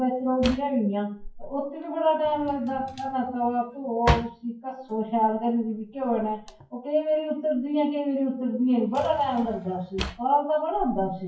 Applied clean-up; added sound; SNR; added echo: classical method WPE with log-MMSE.